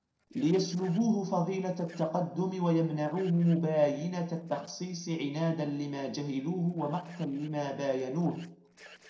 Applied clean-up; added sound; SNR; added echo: neural separator model SepFormer DNS4.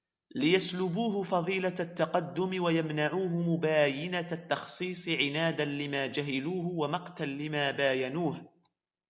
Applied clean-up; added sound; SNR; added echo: none; none; none; none.